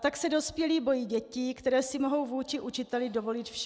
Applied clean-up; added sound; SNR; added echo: none; none; none; none.